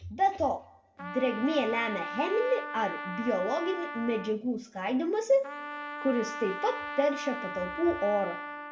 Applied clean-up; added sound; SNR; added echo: none; Trumpet; 9 dB; reverberation time 1.1 s.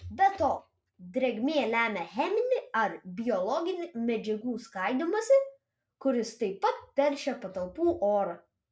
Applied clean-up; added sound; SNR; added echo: none; none; none; none.